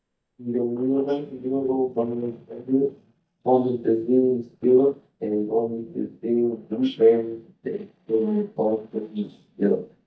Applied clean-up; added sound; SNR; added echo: neural mask model DeepFilterNet 3.